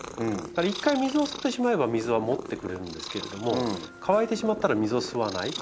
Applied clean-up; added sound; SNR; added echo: none; Purr; 13 dB; none.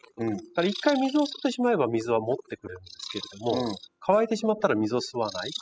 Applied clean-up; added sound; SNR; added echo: classical method spectral subtraction.